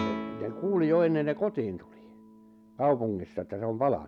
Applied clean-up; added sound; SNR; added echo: none; Guitar; 11 dB; none.